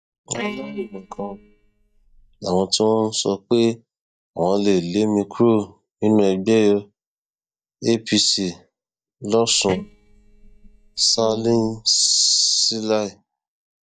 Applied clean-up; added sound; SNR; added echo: neural mask model DeepFilterNet 3.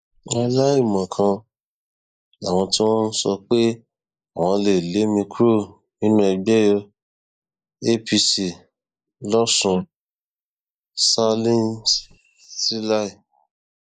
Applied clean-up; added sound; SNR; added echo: neural mask model Resemble Enhance denoiser.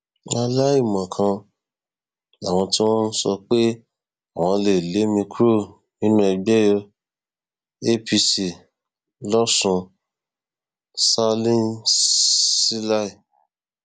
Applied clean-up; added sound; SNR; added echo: none; none; none; none.